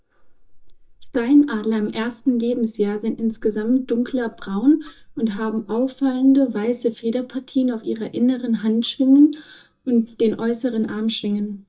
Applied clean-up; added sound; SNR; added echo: neural mask model DeepFilterNet 3.